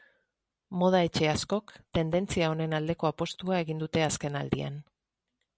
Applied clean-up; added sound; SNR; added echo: none; none; none; none.